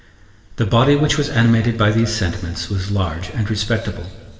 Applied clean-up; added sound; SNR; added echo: none; none; none; reverberation time 1.9 s.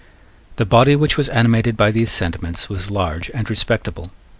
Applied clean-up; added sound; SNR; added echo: none; none; none; none.